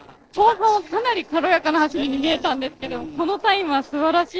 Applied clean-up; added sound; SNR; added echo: neural separator model SepFormer DNS4.